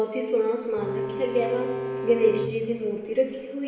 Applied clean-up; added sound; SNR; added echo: none; Bowed string instrument; 7 dB; reverberation time 1.2 s.